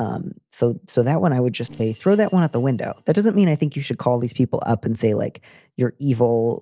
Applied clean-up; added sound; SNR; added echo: neural separator model SepFormer DNS4.